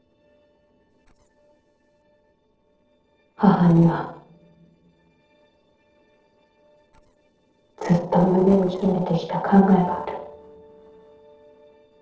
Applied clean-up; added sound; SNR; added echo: neural separator model SepFormer DNS4.